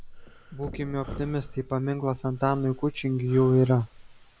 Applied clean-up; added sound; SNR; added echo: none; Thump, thud + Breathing; 16 dB; none.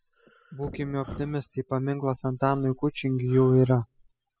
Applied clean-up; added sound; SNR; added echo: classical method spectral subtraction.